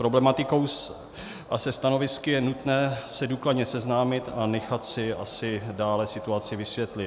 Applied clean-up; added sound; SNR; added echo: none; none; none; none.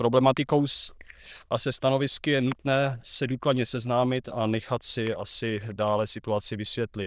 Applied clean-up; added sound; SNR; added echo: neural diffusion model UNIVERSE++.